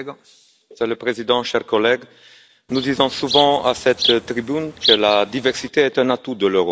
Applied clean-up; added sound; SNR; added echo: none; Insect; 5 dB; none.